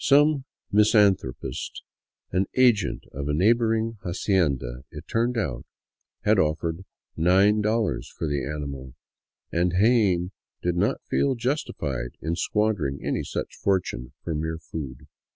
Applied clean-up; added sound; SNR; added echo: none; none; none; none.